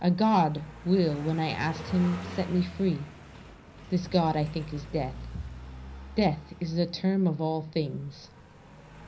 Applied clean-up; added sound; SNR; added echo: none; Car passing by; 14 dB; reverberation time 0.5 s.